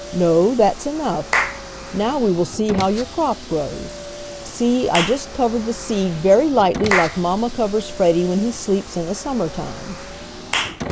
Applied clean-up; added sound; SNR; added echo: none; Car + Clapping / Chirp, tweet; 9 dB; none.